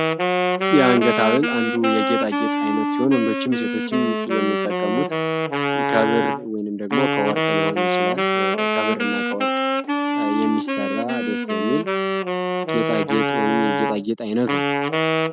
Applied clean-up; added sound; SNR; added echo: none; Wind instrument, woodwind instrument; -2 dB; none.